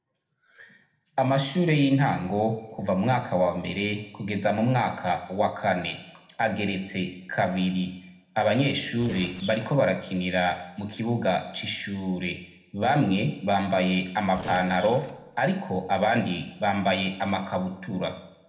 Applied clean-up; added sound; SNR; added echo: neural separator model SepFormer DNS4.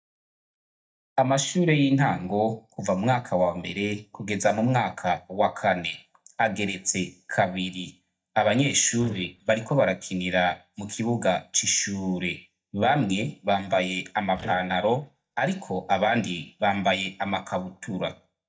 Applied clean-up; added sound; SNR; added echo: neural mask model DeepFilterNet 3.